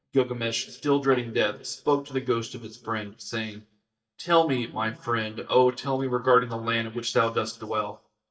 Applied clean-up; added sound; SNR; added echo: neural mask model DeepFilterNet 3.